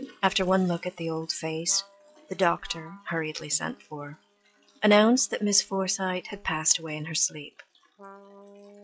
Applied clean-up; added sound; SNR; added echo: classical method log-MMSE.